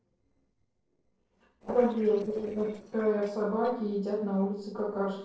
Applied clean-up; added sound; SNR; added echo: neural separator model SepFormer DNS4.